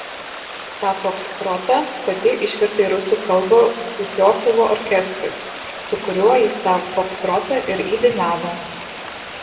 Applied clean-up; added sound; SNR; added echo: none; Stream; 12 dB; reverberation time 1.7 s.